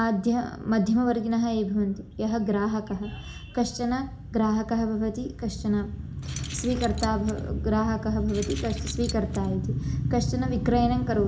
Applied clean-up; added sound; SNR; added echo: none; Keys jangling; 15 dB; reverberation time 0.4 s.